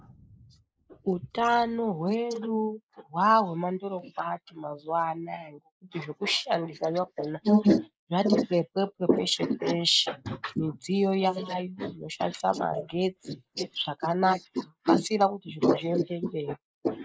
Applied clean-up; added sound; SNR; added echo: neural mask model Resemble Enhance denoiser.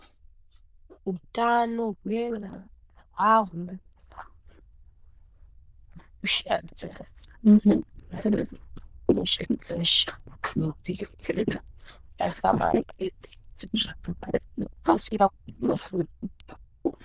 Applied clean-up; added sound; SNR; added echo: neural diffusion model UNIVERSE++.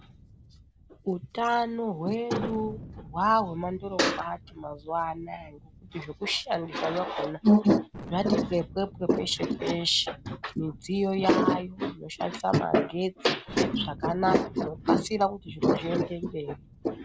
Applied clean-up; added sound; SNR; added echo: none; Thunder; 19 dB; none.